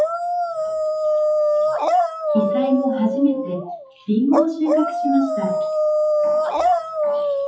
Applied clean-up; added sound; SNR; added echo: classical method WPE with log-MMSE.